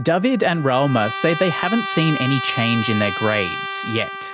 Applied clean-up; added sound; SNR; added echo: none; Trumpet; 7 dB; none.